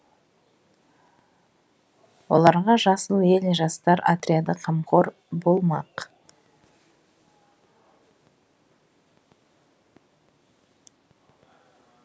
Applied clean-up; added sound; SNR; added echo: none; none; none; none.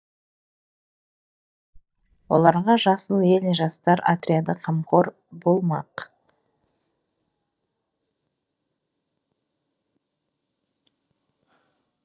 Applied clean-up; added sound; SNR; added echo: neural mask model DeepFilterNet 3.